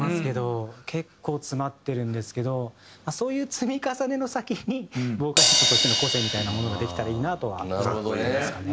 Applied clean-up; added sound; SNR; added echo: none; Crash cymbal; -3 dB; none.